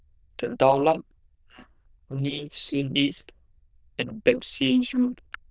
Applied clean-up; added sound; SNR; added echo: neural diffusion model UNIVERSE++.